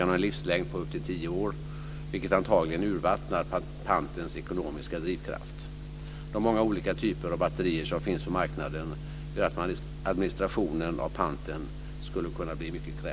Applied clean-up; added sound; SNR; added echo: none; none; none; none.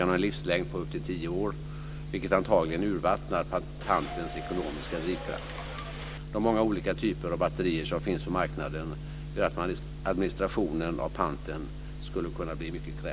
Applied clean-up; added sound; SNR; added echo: none; Subway, metro, underground / Doorbell; 11 dB; none.